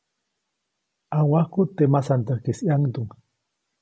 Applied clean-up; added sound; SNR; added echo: none; none; none; none.